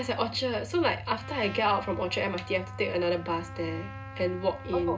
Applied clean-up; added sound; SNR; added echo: none; Trumpet; 17 dB; reverberation time 0.2 s.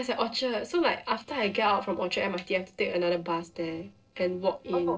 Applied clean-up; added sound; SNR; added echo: neural separator model SepFormer DNS4.